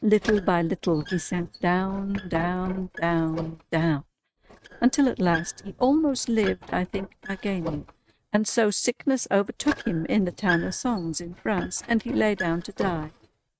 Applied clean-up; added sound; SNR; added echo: neural mask model RNNoise.